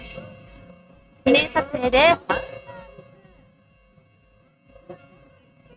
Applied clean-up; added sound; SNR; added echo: neural mask model RNNoise.